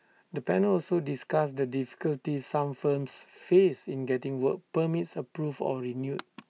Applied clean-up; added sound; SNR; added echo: none; none; none; none.